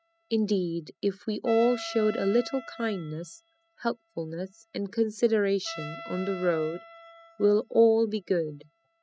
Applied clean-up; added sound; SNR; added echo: classical method spectral subtraction.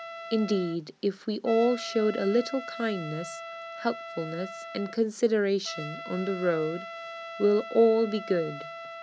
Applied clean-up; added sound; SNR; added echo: none; Trumpet; 12 dB; none.